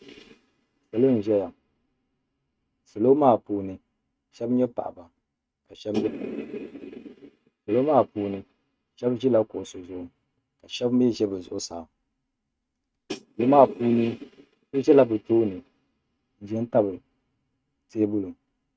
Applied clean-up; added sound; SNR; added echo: neural mask model RNNoise.